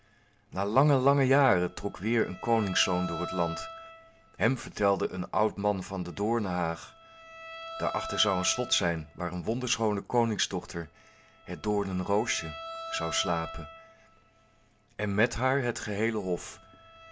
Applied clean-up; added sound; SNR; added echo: none; Bowed string instrument; 14 dB; none.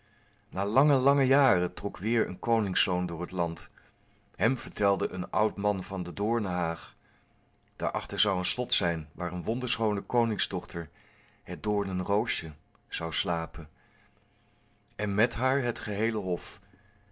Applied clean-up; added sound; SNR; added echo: none; none; none; none.